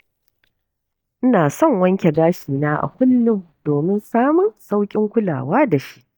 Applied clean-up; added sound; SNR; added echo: neural mask model DeepFilterNet 3.